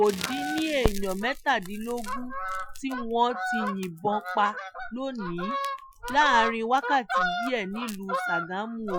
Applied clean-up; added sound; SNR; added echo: classical method Wiener filter.